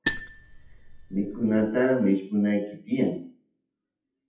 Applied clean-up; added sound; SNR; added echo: classical method WPE with log-MMSE.